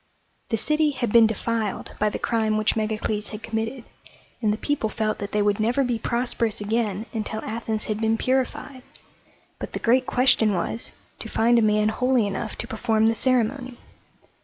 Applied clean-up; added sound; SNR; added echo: none; none; none; none.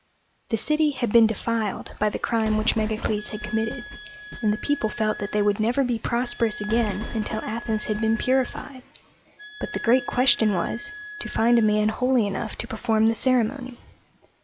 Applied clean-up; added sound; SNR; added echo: none; Wind instrument, woodwind instrument + Train; 12 dB; none.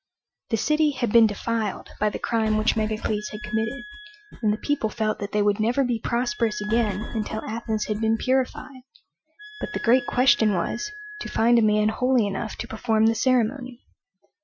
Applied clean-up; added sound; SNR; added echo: classical method Wiener filter.